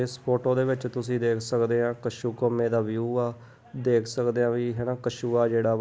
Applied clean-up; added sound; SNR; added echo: none; none; none; none.